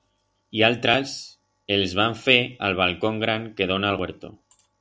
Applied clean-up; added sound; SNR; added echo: none; none; none; none.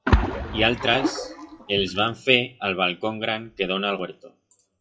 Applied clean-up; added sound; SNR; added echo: classical method WPE with log-MMSE.